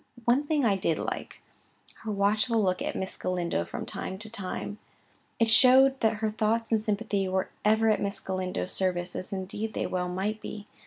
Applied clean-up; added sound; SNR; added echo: none; none; none; none.